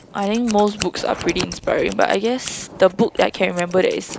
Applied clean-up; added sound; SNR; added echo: none; Scissors; 16 dB; none.